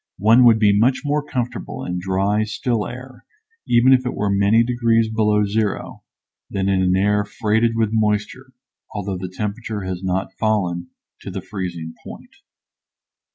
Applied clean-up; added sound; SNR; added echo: none; none; none; none.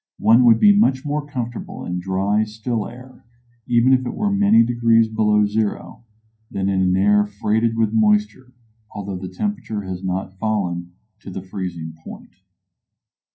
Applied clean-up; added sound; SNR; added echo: none; none; none; reverberation time 0.3 s.